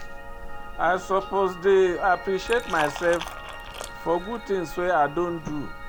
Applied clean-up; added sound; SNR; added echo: none; Liquid + Piano; 10 dB; none.